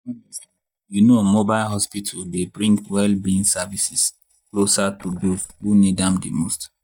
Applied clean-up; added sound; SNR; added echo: neural mask model DeepFilterNet 3.